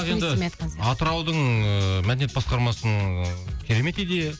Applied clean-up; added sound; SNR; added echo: none; none; none; none.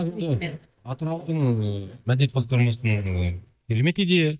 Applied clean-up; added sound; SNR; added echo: neural mask model DeepFilterNet 3.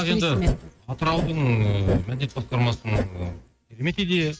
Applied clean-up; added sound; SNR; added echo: neural mask model RNNoise.